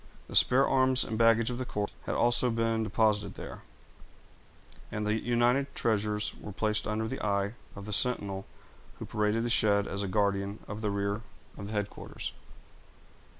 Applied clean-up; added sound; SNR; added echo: none; none; none; none.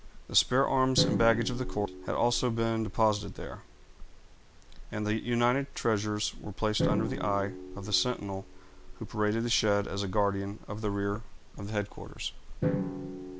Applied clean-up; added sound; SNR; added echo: none; Drum; 9 dB; none.